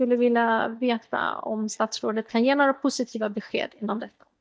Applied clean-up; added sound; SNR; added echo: neural mask model DeepFilterNet 3.